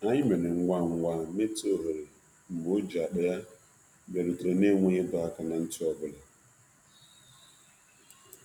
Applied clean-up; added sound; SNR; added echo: none; none; none; none.